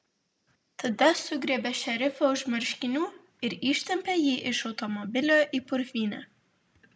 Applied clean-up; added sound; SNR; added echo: none; none; none; none.